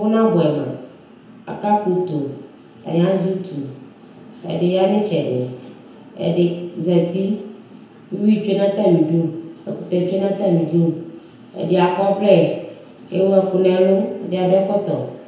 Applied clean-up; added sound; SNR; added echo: none; none; none; reverberation time 1.0 s.